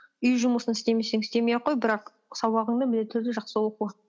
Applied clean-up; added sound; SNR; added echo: none; none; none; none.